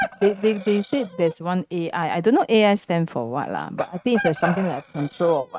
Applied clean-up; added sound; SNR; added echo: neural mask model RNNoise.